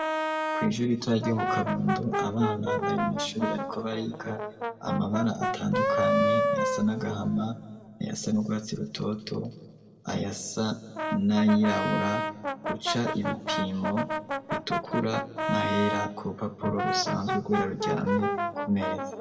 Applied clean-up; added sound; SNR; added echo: none; Brass instrument; 2 dB; reverberation time 1.4 s.